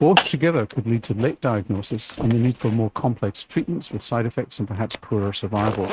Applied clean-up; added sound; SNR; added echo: neural mask model RNNoise.